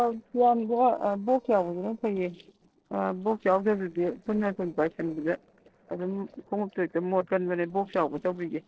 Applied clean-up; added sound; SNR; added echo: neural separator model SepFormer DNS4.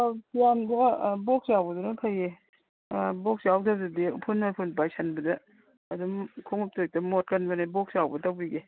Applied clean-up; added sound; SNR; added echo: none; none; none; none.